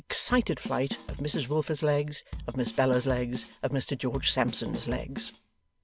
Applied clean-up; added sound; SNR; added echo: none; Bass drum / Snare drum / Drum kit; 10 dB; none.